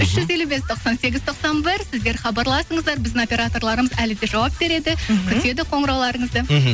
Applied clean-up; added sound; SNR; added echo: none; none; none; none.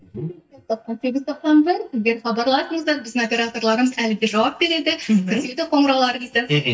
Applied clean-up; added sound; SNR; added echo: neural mask model DeepFilterNet 3.